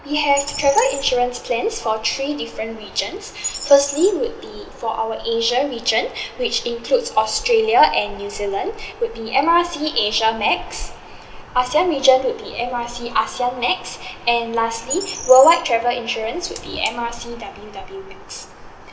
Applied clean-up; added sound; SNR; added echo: none; Fire + Bird; 15 dB; none.